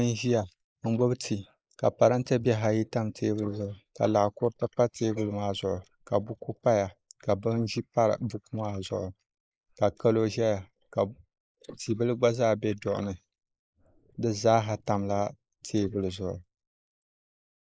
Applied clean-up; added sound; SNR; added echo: neural mask model Resemble Enhance denoiser.